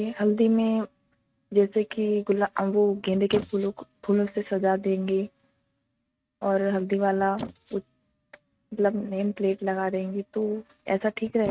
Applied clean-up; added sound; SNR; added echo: neural mask model RNNoise.